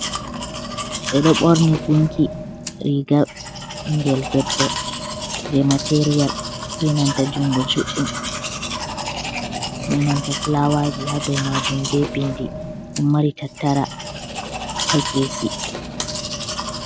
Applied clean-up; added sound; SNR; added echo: none; Domestic sounds, home sounds; 6 dB; none.